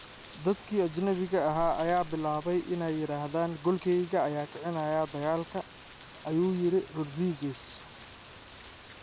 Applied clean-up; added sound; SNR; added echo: none; Rain; 14 dB; none.